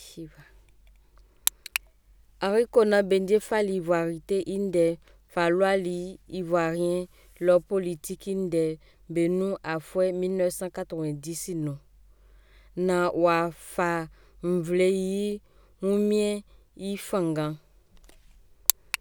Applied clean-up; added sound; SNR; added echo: none; none; none; none.